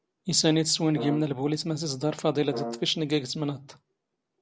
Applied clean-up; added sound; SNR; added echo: none; Brass instrument; 11 dB; none.